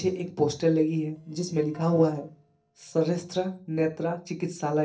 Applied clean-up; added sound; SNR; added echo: neural separator model SepFormer DNS4.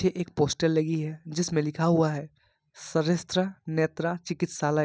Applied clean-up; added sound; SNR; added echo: none; none; none; none.